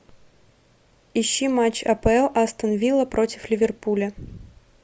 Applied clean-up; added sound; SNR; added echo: none; none; none; none.